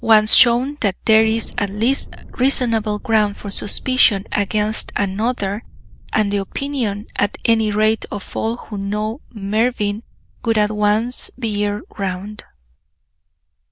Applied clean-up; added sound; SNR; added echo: none; Thunder; 17 dB; none.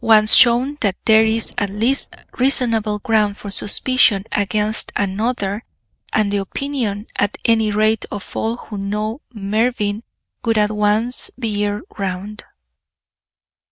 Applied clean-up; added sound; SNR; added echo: neural mask model RNNoise.